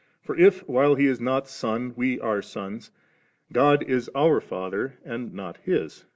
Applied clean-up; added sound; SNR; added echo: none; none; none; none.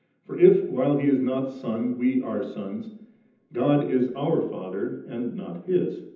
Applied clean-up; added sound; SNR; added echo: none; none; none; reverberation time 0.8 s.